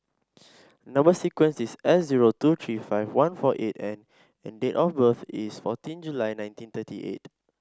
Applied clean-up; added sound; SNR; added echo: none; none; none; none.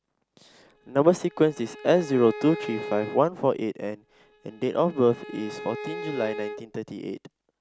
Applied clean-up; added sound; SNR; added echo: none; Bowed string instrument; 13 dB; none.